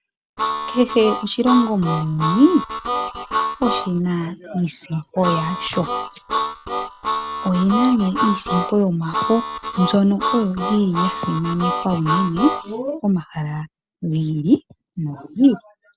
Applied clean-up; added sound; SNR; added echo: none; Harmonica; 4 dB; none.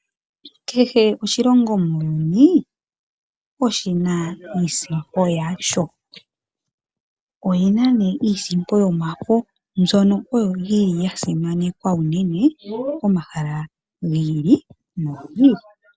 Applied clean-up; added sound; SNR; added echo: none; none; none; none.